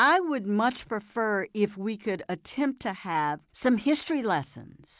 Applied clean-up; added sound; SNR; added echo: none; none; none; none.